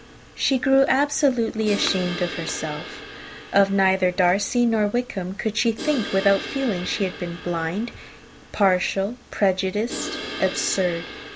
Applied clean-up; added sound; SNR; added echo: none; Crash cymbal; 13 dB; none.